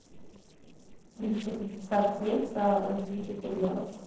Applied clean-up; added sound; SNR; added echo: neural separator model SepFormer DNS4.